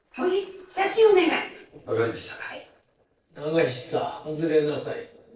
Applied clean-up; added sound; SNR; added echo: neural separator model SepFormer DNS4.